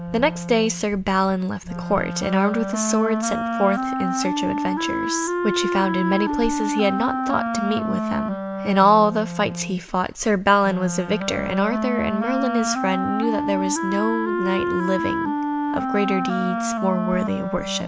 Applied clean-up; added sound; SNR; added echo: none; Wind instrument, woodwind instrument; 2 dB; none.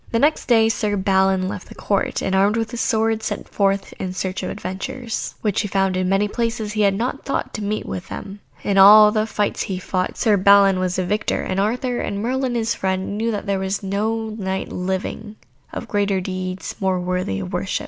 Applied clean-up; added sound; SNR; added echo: none; none; none; none.